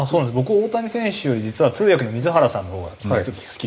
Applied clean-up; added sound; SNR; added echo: neural mask model Resemble Enhance denoiser.